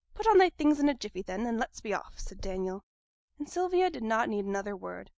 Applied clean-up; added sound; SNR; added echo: none; none; none; none.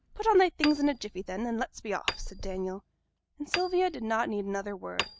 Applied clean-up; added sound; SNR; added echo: none; Hammer; 10 dB; none.